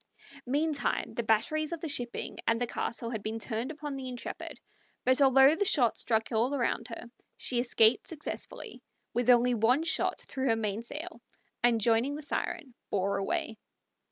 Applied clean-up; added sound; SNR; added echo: none; none; none; none.